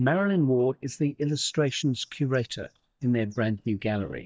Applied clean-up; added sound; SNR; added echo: neural mask model DeepFilterNet 3.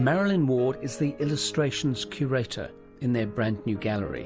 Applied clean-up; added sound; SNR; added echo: none; none; none; none.